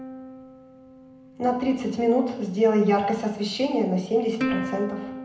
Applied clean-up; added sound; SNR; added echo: none; Plucked string instrument; 11 dB; reverberation time 0.7 s.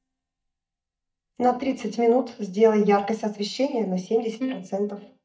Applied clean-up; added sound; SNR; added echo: neural mask model DeepFilterNet 3.